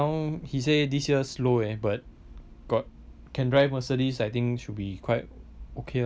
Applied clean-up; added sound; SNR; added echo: none; none; none; none.